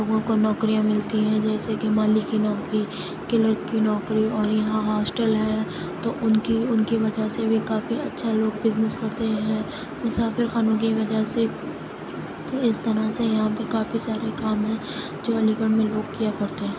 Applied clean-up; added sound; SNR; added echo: none; none; none; none.